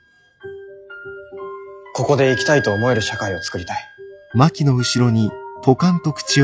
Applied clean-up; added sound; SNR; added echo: classical method log-MMSE.